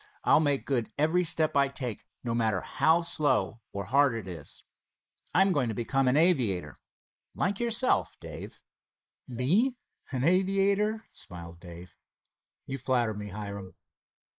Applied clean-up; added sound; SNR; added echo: neural mask model Resemble Enhance denoiser.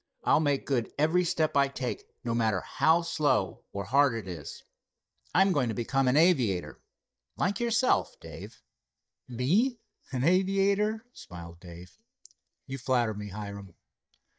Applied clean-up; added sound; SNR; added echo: neural mask model DeepFilterNet 3.